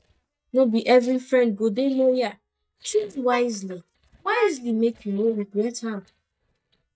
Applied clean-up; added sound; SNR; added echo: neural mask model DeepFilterNet 3.